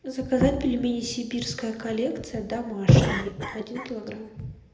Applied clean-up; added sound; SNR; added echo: none; Cough; 15 dB; reverberation time 0.8 s.